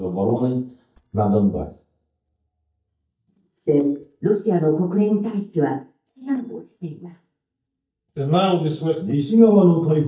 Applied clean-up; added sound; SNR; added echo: neural mask model DeepFilterNet 3.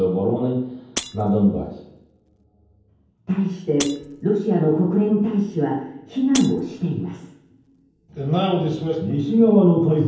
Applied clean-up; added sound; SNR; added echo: none; Shatter; 15 dB; reverberation time 0.9 s.